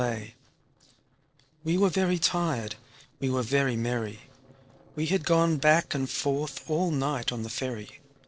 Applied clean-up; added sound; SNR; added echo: neural separator model SepFormer DNS4.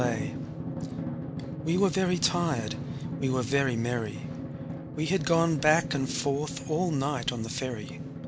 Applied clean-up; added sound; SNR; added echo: none; Drum; 6 dB; none.